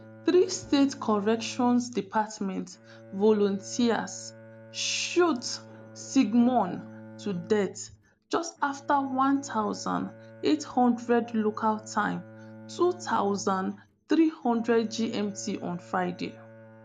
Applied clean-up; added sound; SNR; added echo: none; Bowed string instrument; 20 dB; none.